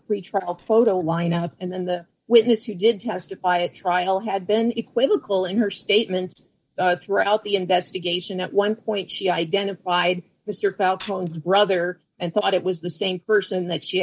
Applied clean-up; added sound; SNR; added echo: neural mask model DeepFilterNet 3.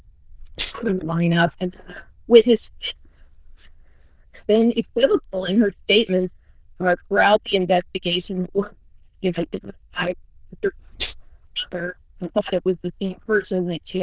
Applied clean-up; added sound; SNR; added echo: neural diffusion model UNIVERSE++.